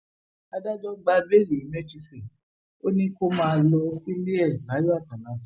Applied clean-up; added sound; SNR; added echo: none; none; none; none.